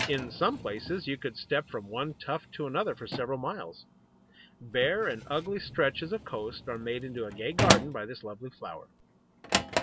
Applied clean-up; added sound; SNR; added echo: none; Drawer open or close; 3 dB; none.